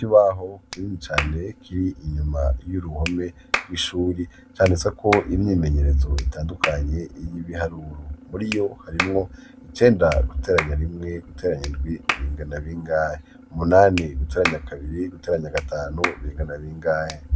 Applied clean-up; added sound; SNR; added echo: none; Clapping; 11 dB; none.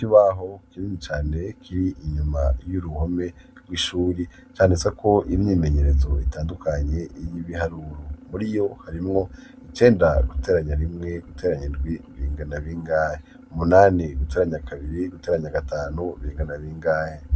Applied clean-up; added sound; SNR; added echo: none; none; none; none.